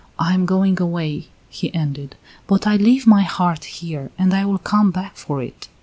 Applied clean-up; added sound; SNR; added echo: none; none; none; none.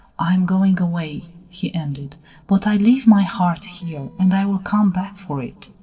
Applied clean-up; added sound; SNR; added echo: neural separator model SepFormer DNS4.